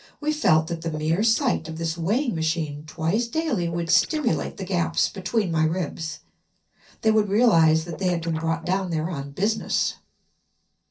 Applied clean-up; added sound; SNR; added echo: neural separator model SepFormer DNS4.